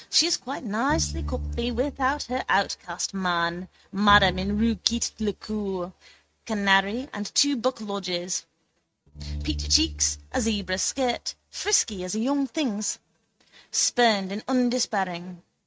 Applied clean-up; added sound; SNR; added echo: neural mask model RNNoise.